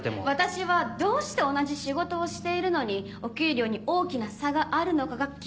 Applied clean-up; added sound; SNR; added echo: none; Growling; 15 dB; none.